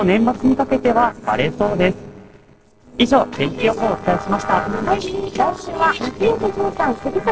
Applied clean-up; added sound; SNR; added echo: neural separator model SepFormer DNS4.